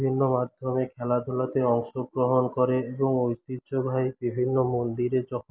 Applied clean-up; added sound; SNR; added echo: none; none; none; none.